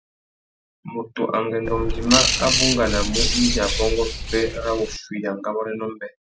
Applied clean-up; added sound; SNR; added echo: none; Bird; -1 dB; none.